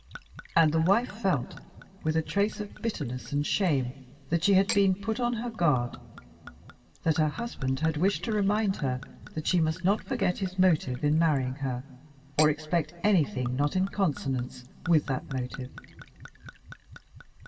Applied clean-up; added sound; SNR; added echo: none; Gurgling / Chink, clink / Liquid; 18 dB; reverberation time 2.2 s.